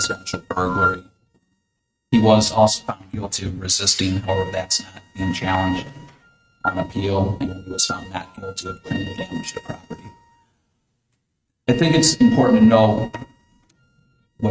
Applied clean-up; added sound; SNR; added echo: neural mask model RNNoise.